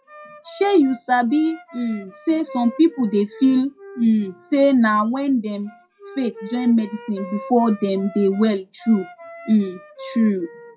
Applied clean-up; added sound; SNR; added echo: classical method WPE with log-MMSE.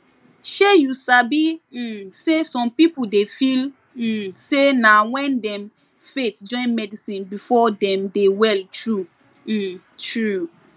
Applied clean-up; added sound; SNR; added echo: none; none; none; none.